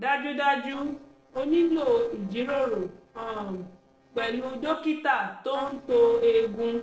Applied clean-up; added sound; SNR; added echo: neural separator model SepFormer DNS4.